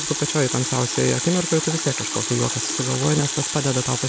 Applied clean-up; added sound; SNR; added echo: none; Water tap, faucet; 3 dB; none.